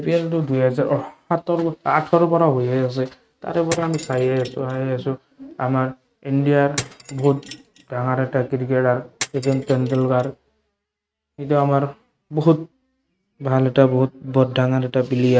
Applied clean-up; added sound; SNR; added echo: neural mask model RNNoise.